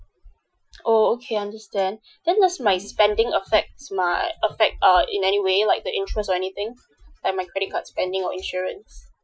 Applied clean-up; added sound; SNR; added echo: classical method Wiener filter.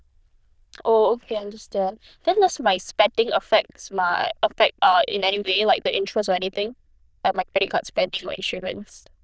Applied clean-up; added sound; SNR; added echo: neural diffusion model UNIVERSE++.